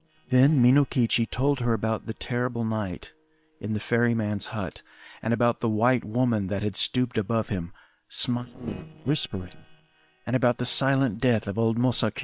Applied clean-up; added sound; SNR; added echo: neural separator model SepFormer WHAM!.